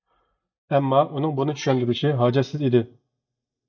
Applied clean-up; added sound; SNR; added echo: neural mask model DeepFilterNet 3.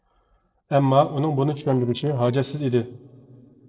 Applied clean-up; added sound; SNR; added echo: neural separator model SepFormer DNS4.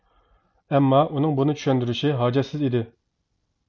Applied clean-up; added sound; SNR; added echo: none; none; none; none.